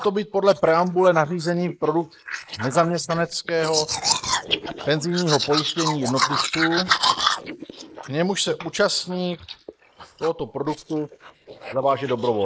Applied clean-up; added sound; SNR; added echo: neural mask model Resemble Enhance denoiser.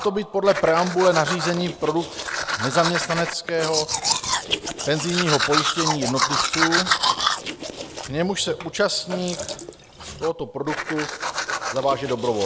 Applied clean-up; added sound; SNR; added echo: none; Domestic sounds, home sounds; 2 dB; none.